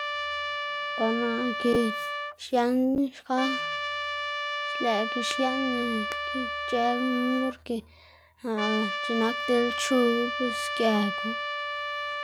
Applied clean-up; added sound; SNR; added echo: none; Trumpet; 3 dB; none.